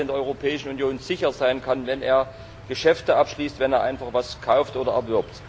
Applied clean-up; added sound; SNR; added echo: none; Insect; 19 dB; none.